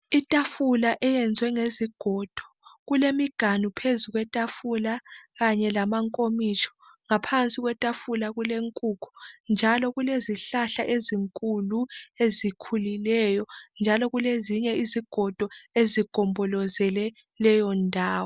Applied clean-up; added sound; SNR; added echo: none; none; none; none.